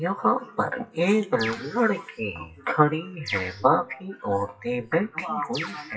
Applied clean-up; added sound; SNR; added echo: classical method WPE with log-MMSE.